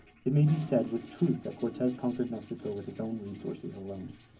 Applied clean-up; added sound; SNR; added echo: none; Toilet flush; 16 dB; reverberation time 0.3 s.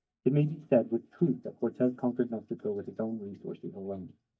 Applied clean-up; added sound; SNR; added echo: neural mask model DeepFilterNet 3.